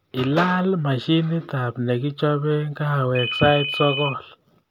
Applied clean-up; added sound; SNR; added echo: none; Ringtone; 5 dB; none.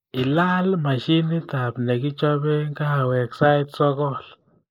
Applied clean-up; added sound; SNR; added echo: neural mask model Resemble Enhance denoiser.